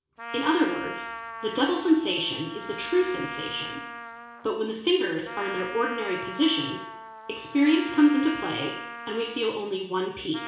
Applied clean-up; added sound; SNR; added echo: none; Trumpet; 11 dB; reverberation time 0.7 s.